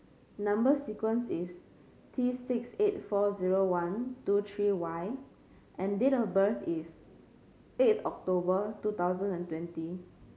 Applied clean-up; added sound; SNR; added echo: none; none; none; none.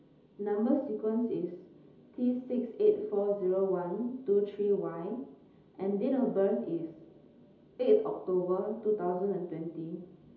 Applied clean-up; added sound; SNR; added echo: none; none; none; reverberation time 1.2 s.